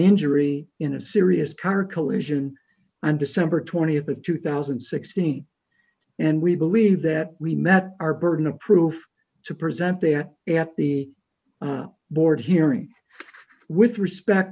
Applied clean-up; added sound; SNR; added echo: none; none; none; none.